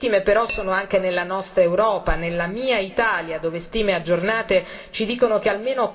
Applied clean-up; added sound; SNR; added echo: none; Tap / Glass; 17 dB; reverberation time 1.7 s.